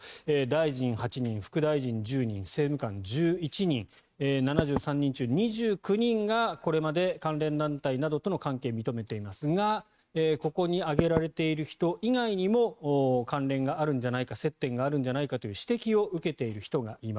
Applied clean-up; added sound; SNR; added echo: neural mask model RNNoise.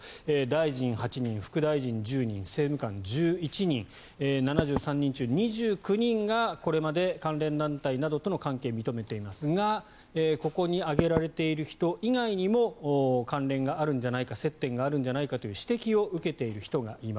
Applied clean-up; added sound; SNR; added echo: none; Knock / Wood; 5 dB; none.